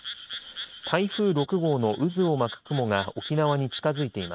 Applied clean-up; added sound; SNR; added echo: neural mask model RNNoise.